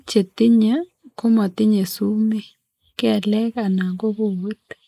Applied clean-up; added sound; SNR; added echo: neural mask model Resemble Enhance denoiser.